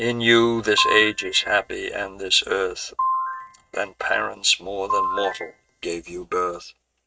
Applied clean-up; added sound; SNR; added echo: neural mask model RNNoise.